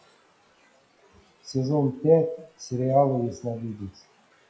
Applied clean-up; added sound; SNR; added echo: classical method WPE with log-MMSE.